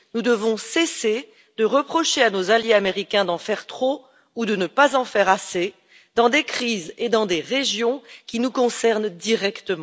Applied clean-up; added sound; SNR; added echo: none; none; none; none.